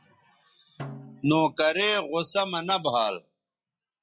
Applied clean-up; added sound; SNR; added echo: classical method log-MMSE.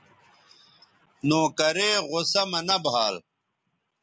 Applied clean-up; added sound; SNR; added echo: none; none; none; none.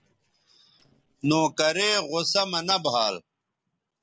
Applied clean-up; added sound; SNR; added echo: neural separator model SepFormer DNS4.